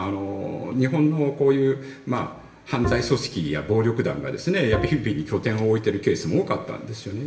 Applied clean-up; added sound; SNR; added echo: none; Bowed string instrument; 8 dB; reverberation time 0.7 s.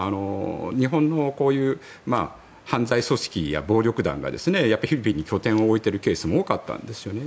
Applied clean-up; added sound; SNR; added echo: none; none; none; none.